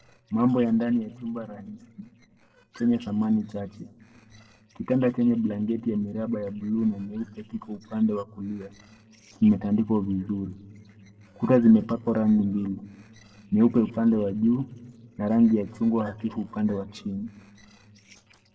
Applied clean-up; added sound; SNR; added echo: neural separator model SepFormer DNS4.